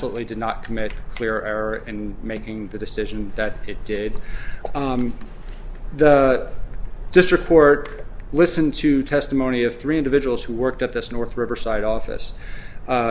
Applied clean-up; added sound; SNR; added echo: none; none; none; none.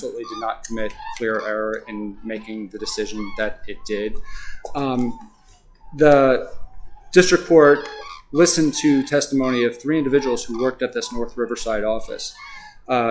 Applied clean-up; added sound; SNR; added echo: classical method log-MMSE.